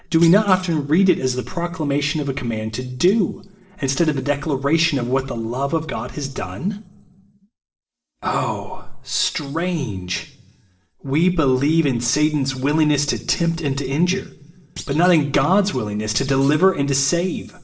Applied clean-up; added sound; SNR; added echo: neural separator model SepFormer DNS4.